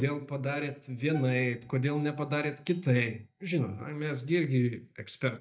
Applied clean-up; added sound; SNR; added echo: neural mask model DeepFilterNet 3.